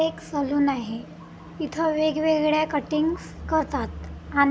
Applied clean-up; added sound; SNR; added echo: none; none; none; none.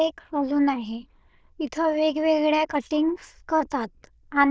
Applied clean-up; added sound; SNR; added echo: neural diffusion model UNIVERSE++.